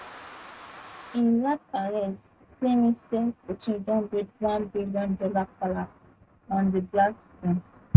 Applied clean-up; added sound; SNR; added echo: neural mask model RNNoise.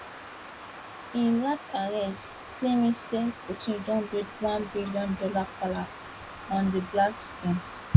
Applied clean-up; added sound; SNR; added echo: none; Cricket; 1 dB; none.